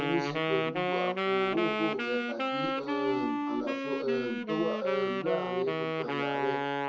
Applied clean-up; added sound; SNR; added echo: none; Wind instrument, woodwind instrument; -2 dB; reverberation time 0.2 s.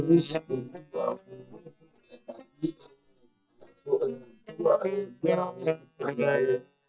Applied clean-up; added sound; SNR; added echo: neural mask model DeepFilterNet 3.